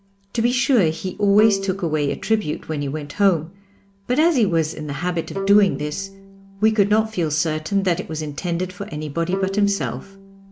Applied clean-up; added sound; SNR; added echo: none; Bowed string instrument; 14 dB; none.